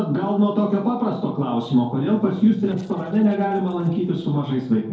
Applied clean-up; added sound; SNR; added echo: neural separator model SepFormer DNS4.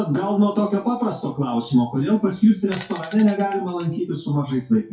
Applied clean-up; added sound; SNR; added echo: classical method WPE with log-MMSE.